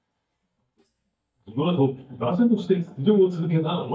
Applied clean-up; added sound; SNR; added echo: neural mask model DeepFilterNet 3.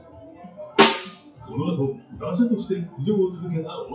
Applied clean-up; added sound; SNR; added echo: classical method WPE with log-MMSE.